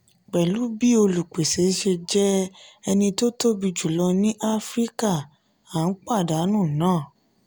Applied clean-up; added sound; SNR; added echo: none; none; none; none.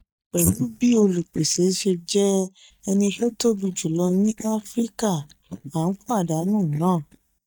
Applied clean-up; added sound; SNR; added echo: neural mask model DeepFilterNet 3.